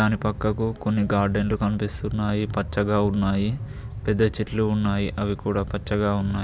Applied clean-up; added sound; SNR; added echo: none; none; none; none.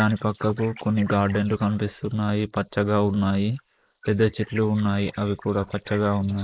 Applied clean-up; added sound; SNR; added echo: neural mask model Resemble Enhance denoiser.